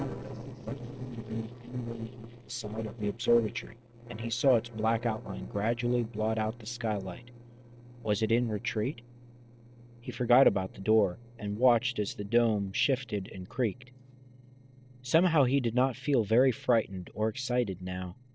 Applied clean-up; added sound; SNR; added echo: neural separator model SepFormer DNS4.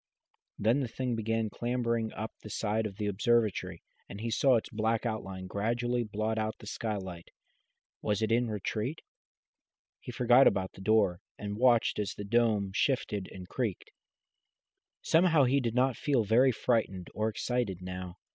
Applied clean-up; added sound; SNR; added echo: none; none; none; none.